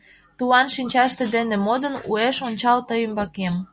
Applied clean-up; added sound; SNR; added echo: none; none; none; none.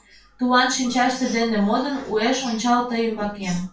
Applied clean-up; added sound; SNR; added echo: none; none; none; reverberation time 0.3 s.